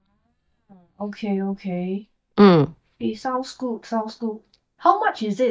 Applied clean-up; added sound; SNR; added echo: neural mask model DeepFilterNet 3.